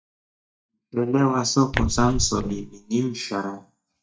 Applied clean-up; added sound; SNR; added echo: neural mask model DeepFilterNet 3.